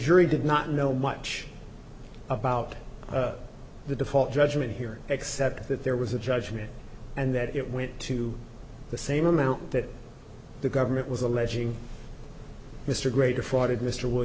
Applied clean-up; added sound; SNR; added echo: none; none; none; none.